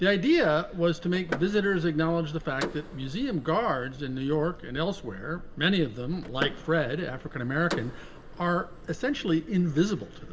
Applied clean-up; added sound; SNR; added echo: none; Door / Car; 13 dB; reverberation time 0.7 s.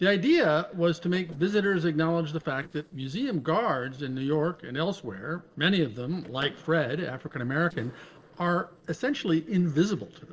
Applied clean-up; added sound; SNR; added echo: neural separator model SepFormer DNS4.